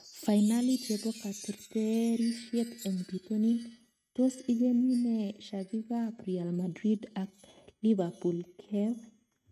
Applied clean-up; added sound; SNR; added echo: neural mask model RNNoise.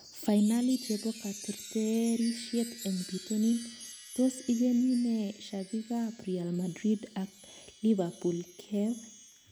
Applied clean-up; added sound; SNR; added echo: none; Chime; 16 dB; none.